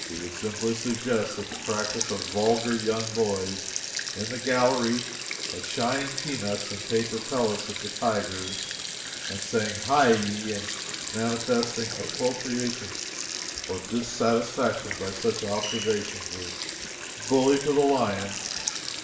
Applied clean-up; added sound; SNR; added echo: none; Sink (filling or washing); 6 dB; reverberation time 0.7 s.